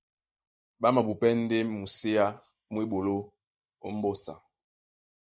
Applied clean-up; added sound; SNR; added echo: neural mask model Resemble Enhance denoiser.